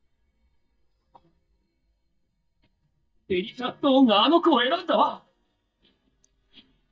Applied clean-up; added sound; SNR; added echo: neural mask model DeepFilterNet 3.